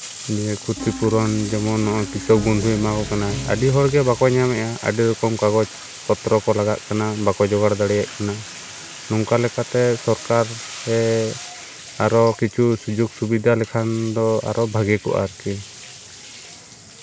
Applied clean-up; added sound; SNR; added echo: none; Bathtub (filling or washing) + Piano; 14 dB; none.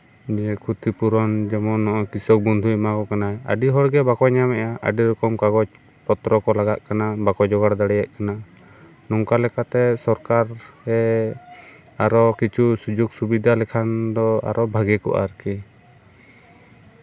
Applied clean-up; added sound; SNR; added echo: none; none; none; none.